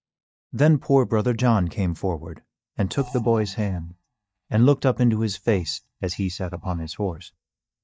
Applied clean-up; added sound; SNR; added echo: neural mask model DeepFilterNet 3.